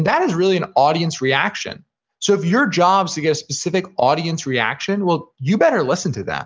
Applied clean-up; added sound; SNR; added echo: none; none; none; none.